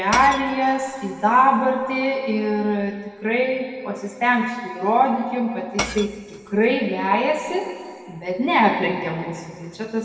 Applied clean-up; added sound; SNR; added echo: none; Shatter / Crushing; 14 dB; reverberation time 2.0 s.